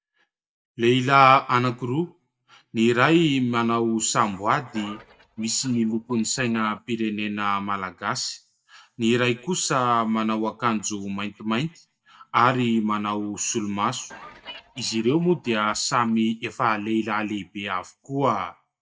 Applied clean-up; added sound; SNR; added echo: neural mask model DeepFilterNet 3.